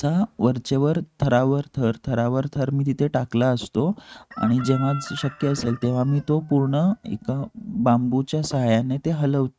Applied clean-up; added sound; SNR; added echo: neural mask model RNNoise.